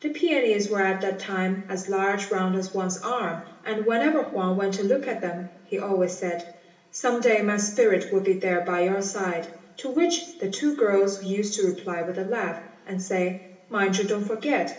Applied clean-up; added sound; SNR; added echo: none; none; none; reverberation time 0.7 s.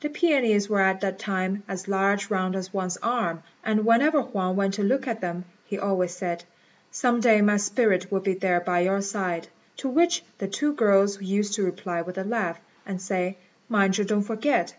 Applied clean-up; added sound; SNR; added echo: none; none; none; none.